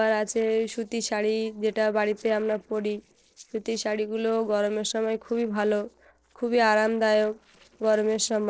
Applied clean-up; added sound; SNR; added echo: neural separator model SepFormer DNS4.